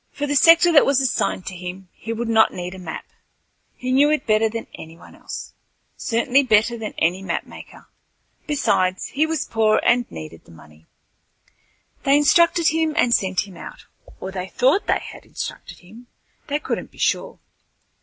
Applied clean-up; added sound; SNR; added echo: none; none; none; none.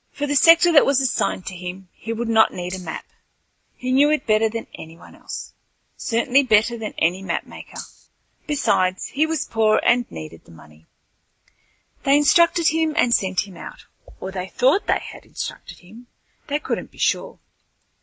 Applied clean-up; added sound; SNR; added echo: none; Rattle (instrument); 12 dB; none.